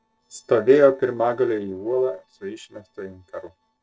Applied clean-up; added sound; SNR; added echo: neural separator model SepFormer DNS4.